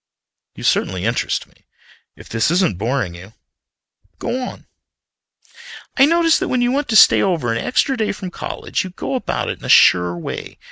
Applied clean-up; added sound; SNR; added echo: none; none; none; none.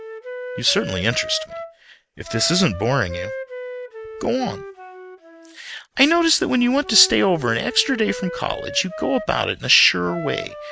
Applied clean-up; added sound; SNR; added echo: none; Wind instrument, woodwind instrument; 12 dB; none.